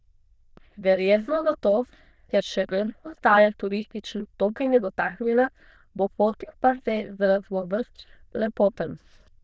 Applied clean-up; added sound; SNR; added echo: neural diffusion model UNIVERSE++.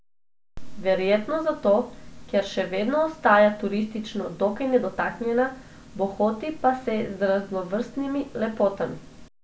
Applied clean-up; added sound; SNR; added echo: none; none; none; none.